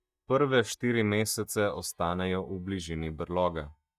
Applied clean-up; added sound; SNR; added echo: neural mask model DeepFilterNet 3.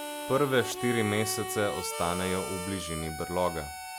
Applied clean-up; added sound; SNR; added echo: none; Harmonica; 7 dB; none.